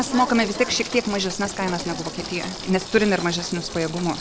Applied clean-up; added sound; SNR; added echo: none; Mechanisms + Sink (filling or washing) / Water tap, faucet; 11 dB; none.